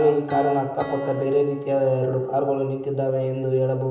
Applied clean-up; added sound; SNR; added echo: none; Piano; 16 dB; reverberation time 0.9 s.